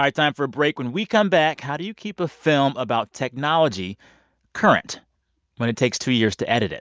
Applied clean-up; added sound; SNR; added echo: none; none; none; none.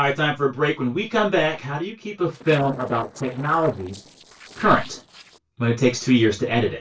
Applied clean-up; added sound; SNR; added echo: neural separator model SepFormer DNS4.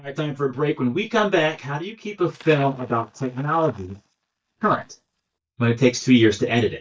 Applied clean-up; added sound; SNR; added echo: neural mask model DeepFilterNet 3.